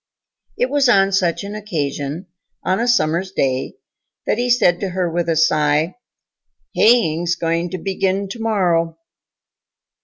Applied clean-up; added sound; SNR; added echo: none; none; none; none.